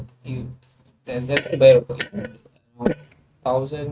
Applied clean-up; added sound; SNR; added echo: neural mask model RNNoise.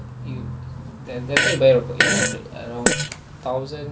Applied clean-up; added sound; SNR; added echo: none; Fart; -1 dB; none.